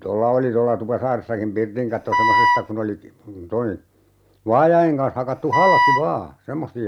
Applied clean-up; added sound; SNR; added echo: none; Wind instrument, woodwind instrument; -4 dB; none.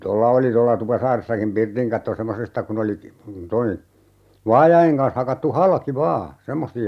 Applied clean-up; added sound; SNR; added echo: none; none; none; none.